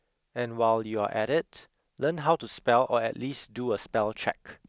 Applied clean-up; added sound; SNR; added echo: none; none; none; none.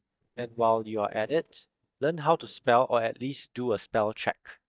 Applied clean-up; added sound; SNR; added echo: neural mask model DeepFilterNet 3.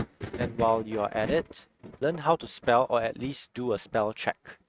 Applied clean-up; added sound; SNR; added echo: neural mask model RNNoise.